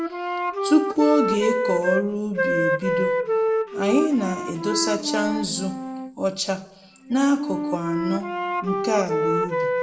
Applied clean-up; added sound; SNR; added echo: none; Wind instrument, woodwind instrument; 0 dB; reverberation time 0.5 s.